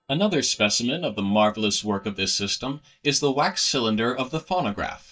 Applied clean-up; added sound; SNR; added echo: neural mask model DeepFilterNet 3.